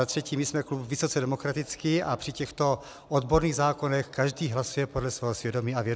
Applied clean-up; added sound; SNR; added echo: none; none; none; none.